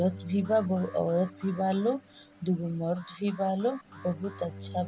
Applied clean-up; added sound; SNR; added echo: none; Bowed string instrument + Alarm; 17 dB; none.